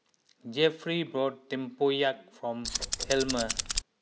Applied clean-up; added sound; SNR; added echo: none; Tools; 2 dB; none.